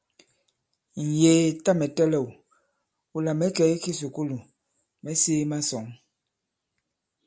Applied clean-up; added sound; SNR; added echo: none; none; none; none.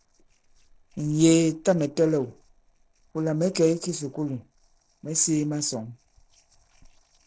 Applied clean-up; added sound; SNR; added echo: neural separator model SepFormer DNS4.